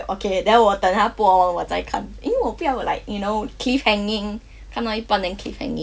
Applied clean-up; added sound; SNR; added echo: none; none; none; none.